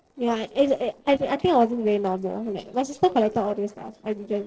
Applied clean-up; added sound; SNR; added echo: neural separator model SepFormer DNS4.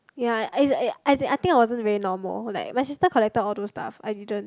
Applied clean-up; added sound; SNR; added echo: none; none; none; none.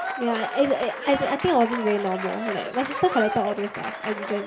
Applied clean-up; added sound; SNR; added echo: none; Applause / Crowd; 7 dB; reverberation time 0.5 s.